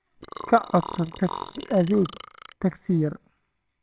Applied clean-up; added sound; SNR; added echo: neural separator model SepFormer WHAMR!.